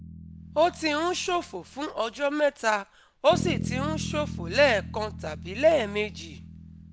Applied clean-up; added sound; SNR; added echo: none; Bass guitar; 10 dB; none.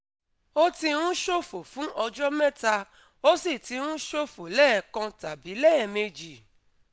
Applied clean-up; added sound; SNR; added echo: none; none; none; none.